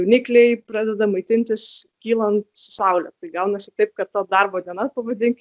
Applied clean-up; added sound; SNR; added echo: none; none; none; none.